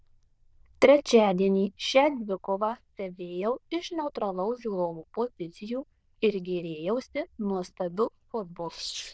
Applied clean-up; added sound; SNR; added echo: neural diffusion model UNIVERSE++.